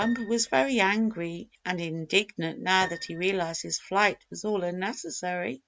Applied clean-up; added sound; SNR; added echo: neural mask model RNNoise.